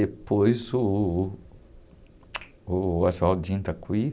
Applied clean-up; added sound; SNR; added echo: none; none; none; none.